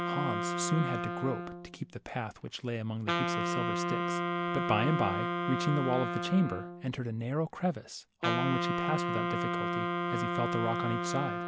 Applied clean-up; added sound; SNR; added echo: none; Wind instrument, woodwind instrument; 0 dB; none.